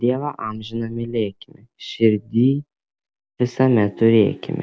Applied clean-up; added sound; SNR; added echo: none; none; none; none.